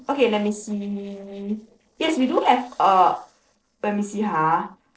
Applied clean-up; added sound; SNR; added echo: neural separator model SepFormer DNS4.